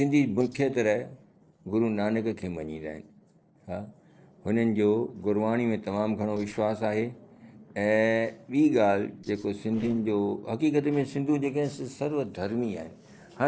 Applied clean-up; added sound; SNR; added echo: neural separator model SepFormer DNS4.